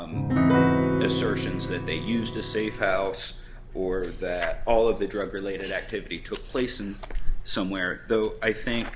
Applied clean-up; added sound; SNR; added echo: none; Piano; -2 dB; none.